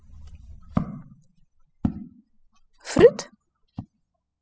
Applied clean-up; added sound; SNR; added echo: classical method spectral subtraction.